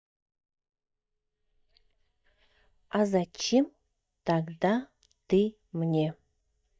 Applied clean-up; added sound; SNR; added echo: neural mask model DeepFilterNet 3.